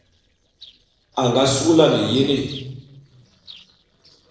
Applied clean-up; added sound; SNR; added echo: neural separator model SepFormer DNS4.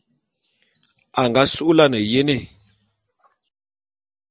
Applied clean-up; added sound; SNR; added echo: none; none; none; none.